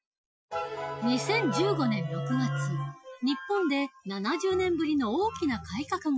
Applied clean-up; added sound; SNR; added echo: classical method Wiener filter.